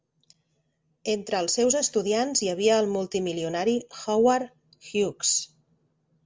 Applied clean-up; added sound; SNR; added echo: none; none; none; none.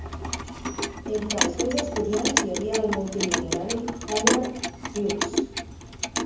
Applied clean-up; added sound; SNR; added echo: none; Clock; -1 dB; reverberation time 1.2 s.